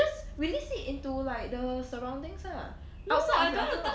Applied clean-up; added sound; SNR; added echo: none; none; none; none.